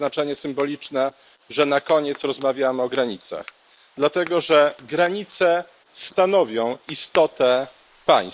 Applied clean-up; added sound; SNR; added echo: neural mask model Resemble Enhance denoiser.